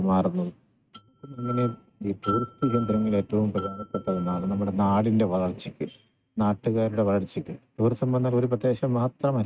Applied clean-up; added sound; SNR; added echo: neural mask model RNNoise.